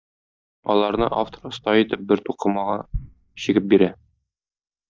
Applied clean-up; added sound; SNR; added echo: neural mask model DeepFilterNet 3.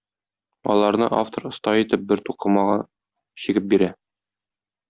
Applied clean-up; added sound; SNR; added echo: none; none; none; none.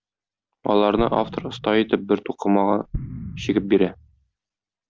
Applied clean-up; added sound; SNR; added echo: none; Explosion; 13 dB; none.